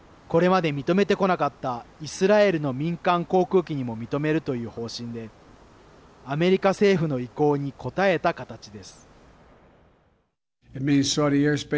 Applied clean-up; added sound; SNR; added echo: none; none; none; none.